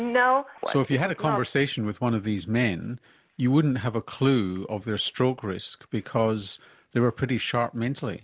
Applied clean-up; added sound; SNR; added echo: none; none; none; none.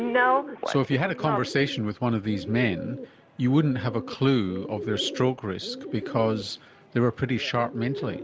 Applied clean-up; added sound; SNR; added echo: none; Bird; 12 dB; none.